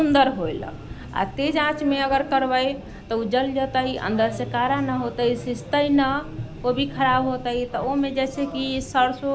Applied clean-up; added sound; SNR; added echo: none; Gurgling / Engine; 19 dB; none.